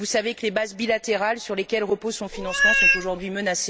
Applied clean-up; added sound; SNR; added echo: none; Meow; -5 dB; none.